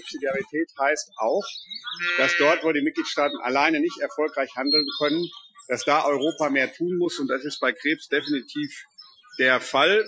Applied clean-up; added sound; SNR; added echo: classical method Wiener filter.